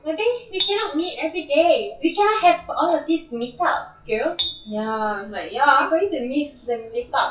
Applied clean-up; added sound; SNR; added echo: classical method WPE with log-MMSE.